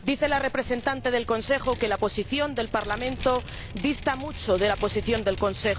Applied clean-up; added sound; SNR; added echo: none; Vehicle; 11 dB; none.